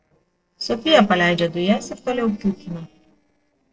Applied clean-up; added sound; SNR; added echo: neural separator model SepFormer DNS4.